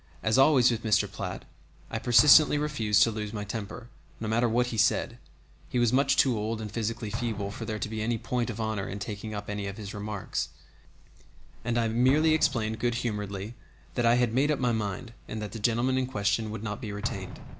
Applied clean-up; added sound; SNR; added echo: none; Explosion; 15 dB; none.